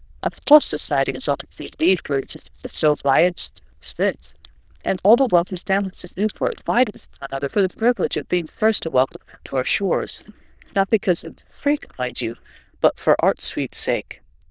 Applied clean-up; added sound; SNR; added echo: neural diffusion model UNIVERSE++.